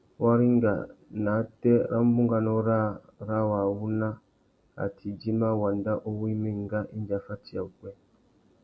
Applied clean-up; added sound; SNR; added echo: none; none; none; none.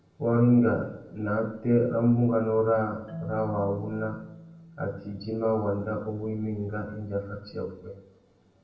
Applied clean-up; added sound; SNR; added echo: none; Marimba, xylophone; 20 dB; reverberation time 0.7 s.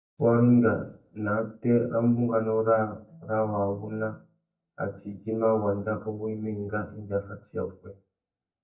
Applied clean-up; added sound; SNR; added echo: neural mask model DeepFilterNet 3.